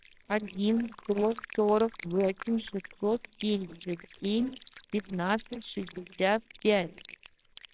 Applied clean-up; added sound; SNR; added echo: neural separator model SepFormer WHAMR!.